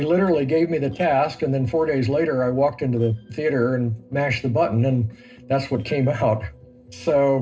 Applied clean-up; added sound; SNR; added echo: neural separator model SepFormer DNS4.